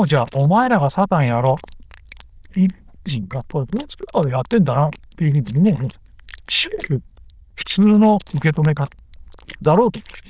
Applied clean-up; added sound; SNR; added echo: neural diffusion model UNIVERSE++.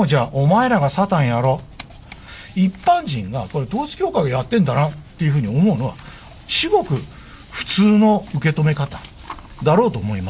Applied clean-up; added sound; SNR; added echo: none; none; none; none.